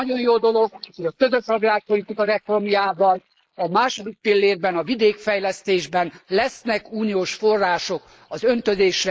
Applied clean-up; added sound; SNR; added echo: neural mask model Resemble Enhance denoiser.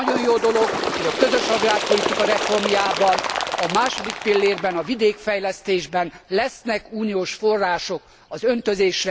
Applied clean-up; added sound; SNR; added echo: none; Bird; 5 dB; none.